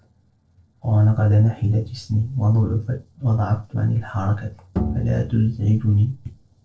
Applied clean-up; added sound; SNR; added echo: neural separator model SepFormer DNS4.